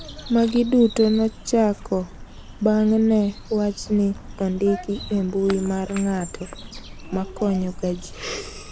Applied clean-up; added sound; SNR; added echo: none; Bird vocalization, bird call, bird song; 14 dB; none.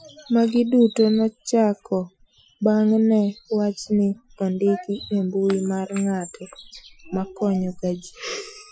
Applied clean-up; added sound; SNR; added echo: classical method Wiener filter.